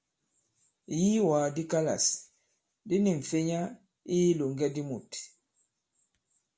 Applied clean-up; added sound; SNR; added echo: none; none; none; none.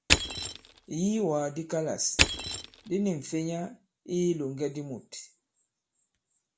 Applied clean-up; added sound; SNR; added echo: none; Crushing; -1 dB; none.